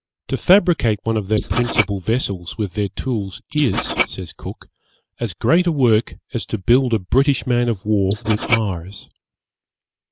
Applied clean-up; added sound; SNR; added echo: neural mask model Resemble Enhance denoiser.